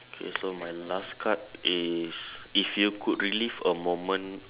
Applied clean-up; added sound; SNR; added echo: none; none; none; none.